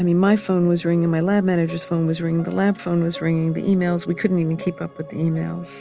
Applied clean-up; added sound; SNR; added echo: none; none; none; none.